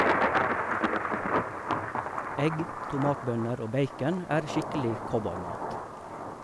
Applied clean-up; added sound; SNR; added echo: none; Thunder; -2 dB; none.